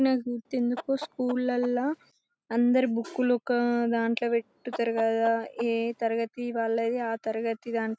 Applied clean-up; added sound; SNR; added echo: none; Chicken, rooster; 17 dB; none.